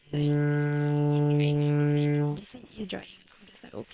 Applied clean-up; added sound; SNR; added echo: neural separator model SepFormer WHAM!.